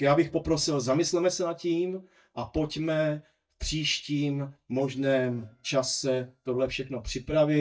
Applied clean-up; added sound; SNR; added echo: neural mask model DeepFilterNet 3.